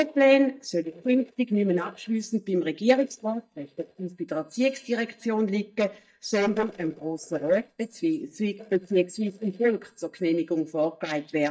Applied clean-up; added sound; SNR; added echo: neural mask model DeepFilterNet 3.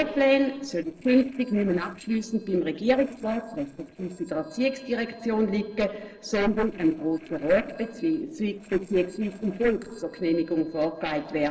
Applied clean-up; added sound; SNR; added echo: neural separator model SepFormer DNS4.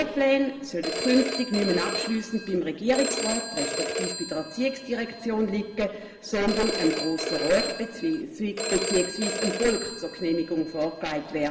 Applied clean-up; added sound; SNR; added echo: none; Telephone; 6 dB; reverberation time 1.4 s.